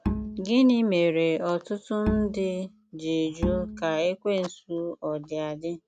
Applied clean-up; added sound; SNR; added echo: none; Bowed string instrument; 7 dB; none.